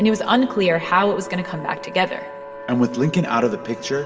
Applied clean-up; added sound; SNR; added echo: none; Wind instrument, woodwind instrument; 15 dB; reverberation time 1.8 s.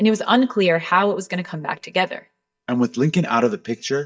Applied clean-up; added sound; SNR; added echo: neural mask model DeepFilterNet 3.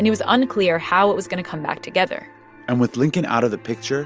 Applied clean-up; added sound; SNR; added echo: none; none; none; none.